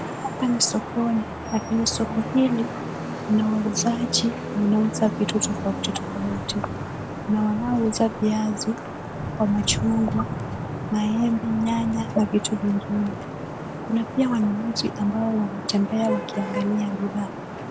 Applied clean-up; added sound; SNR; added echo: none; Traffic noise, roadway noise / Vehicle horn, car horn, honking; 7 dB; none.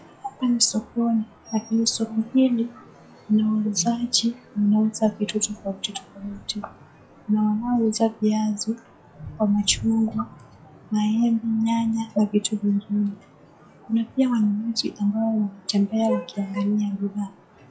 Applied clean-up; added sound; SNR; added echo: classical method log-MMSE.